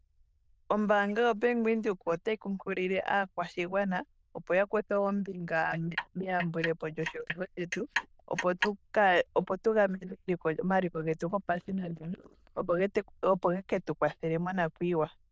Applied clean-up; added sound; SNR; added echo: neural diffusion model UNIVERSE++.